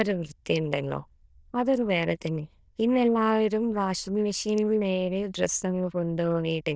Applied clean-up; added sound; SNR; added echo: neural diffusion model UNIVERSE++.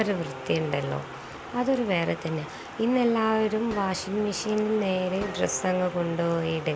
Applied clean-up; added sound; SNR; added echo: none; Gunshot, gunfire + Bowed string instrument; 18 dB; none.